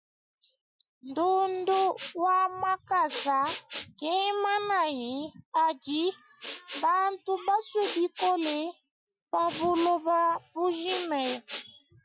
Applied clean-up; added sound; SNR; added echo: classical method Wiener filter.